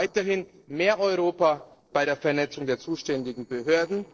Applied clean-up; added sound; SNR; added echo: neural separator model SepFormer DNS4.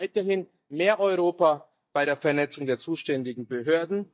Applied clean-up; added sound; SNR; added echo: neural mask model DeepFilterNet 3.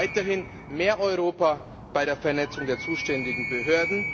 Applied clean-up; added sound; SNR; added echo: none; Animal; 8 dB; reverberation time 1.9 s.